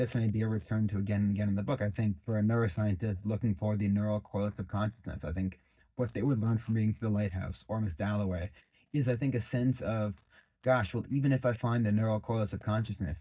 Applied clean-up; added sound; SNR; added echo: neural mask model DeepFilterNet 3.